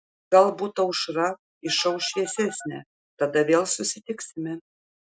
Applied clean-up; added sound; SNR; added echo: classical method Wiener filter.